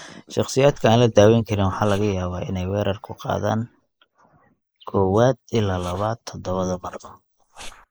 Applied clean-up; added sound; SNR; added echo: neural mask model Resemble Enhance denoiser.